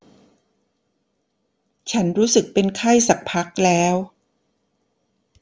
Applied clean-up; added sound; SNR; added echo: none; none; none; none.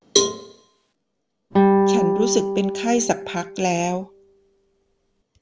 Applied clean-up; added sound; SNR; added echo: none; Guitar + Cowbell; -3 dB; none.